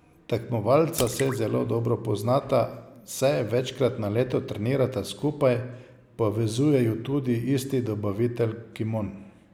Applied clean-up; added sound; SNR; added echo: none; Drip / Splash, splatter; 15 dB; none.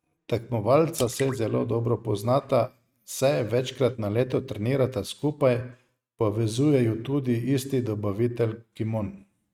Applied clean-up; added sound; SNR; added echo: neural mask model RNNoise.